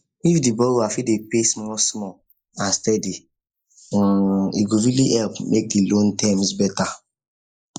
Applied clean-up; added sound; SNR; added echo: neural mask model Resemble Enhance denoiser.